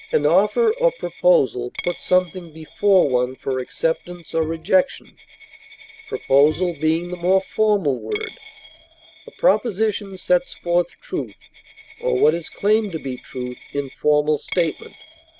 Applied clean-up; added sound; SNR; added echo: none; Bowed string instrument + Coin (dropping); 18 dB; none.